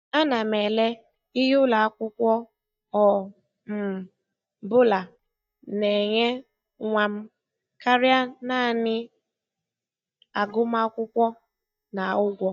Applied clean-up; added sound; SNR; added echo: neural mask model DeepFilterNet 3.